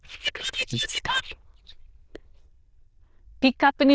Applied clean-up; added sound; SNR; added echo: neural diffusion model UNIVERSE++.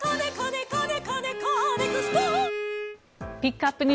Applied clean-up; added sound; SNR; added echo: none; Bowed string instrument; 5 dB; none.